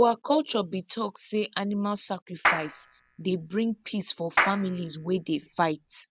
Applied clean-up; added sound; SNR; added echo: none; Clapping; 3 dB; none.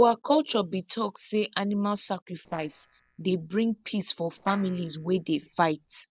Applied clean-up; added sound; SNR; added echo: neural separator model SepFormer DNS4.